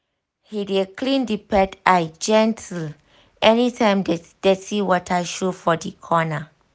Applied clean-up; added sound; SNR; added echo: none; none; none; none.